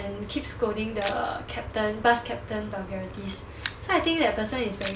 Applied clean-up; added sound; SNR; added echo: none; Camera; 17 dB; none.